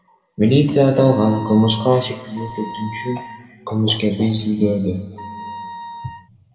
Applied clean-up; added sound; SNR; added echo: none; Wind instrument, woodwind instrument; 14 dB; reverberation time 1.8 s.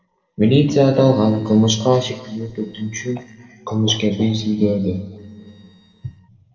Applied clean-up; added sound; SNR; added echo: neural separator model SepFormer DNS4.